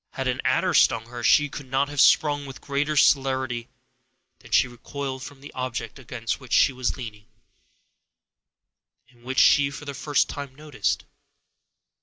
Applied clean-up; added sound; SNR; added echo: none; none; none; none.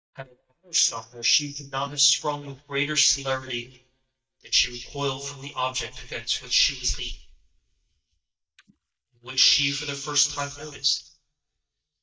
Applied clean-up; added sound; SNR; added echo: neural mask model DeepFilterNet 3.